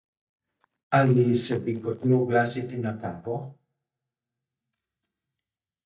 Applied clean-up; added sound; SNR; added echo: neural mask model DeepFilterNet 3.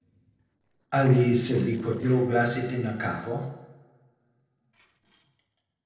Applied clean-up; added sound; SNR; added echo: neural separator model SepFormer DNS4.